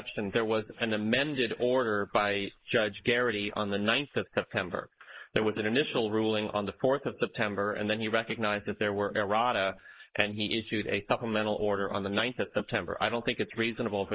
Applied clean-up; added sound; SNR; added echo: neural mask model Resemble Enhance denoiser.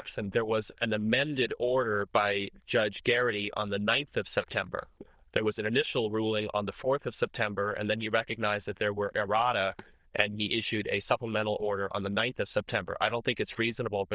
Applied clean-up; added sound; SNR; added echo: neural diffusion model UNIVERSE++.